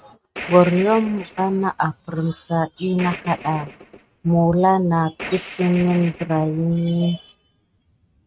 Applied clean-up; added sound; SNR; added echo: neural mask model RNNoise.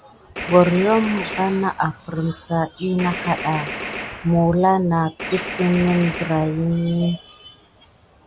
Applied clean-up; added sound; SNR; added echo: none; Gunshot, gunfire; 10 dB; none.